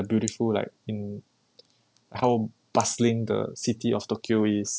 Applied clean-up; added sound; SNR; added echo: none; none; none; none.